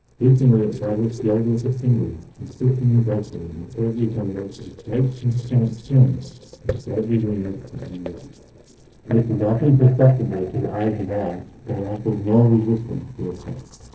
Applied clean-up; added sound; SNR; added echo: neural separator model SepFormer DNS4.